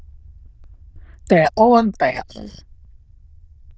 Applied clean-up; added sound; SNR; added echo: neural diffusion model UNIVERSE++.